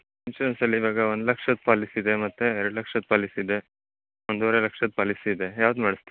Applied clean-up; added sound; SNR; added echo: none; none; none; none.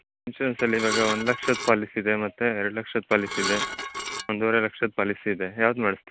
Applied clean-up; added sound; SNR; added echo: none; Dishes, pots, and pans / Glass; 6 dB; none.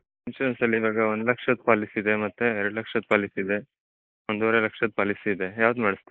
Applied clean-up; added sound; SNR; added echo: neural mask model Resemble Enhance denoiser.